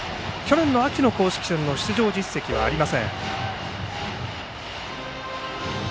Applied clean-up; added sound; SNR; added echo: none; Musical instrument; 13 dB; none.